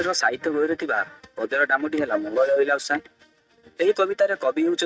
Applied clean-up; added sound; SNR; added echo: neural mask model RNNoise.